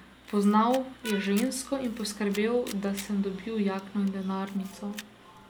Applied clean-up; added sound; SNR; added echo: none; Camera + Vehicle horn, car horn, honking; 17 dB; none.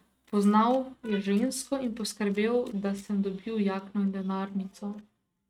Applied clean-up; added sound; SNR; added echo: neural mask model RNNoise.